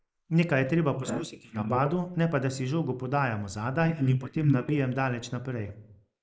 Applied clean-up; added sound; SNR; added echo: neural mask model Resemble Enhance denoiser.